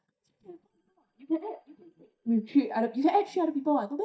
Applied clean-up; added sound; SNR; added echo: neural mask model DeepFilterNet 3.